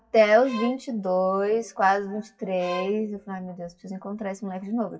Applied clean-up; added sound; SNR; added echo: classical method WPE with log-MMSE.